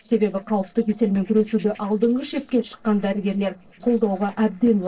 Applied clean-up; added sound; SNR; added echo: neural separator model SepFormer DNS4.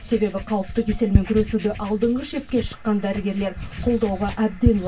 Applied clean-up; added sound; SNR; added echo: none; Writing; 5 dB; reverberation time 0.1 s.